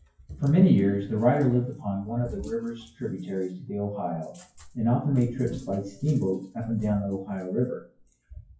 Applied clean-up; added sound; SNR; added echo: classical method WPE with log-MMSE.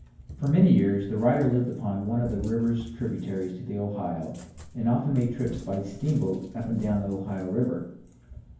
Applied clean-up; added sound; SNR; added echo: none; Cat; 18 dB; reverberation time 0.9 s.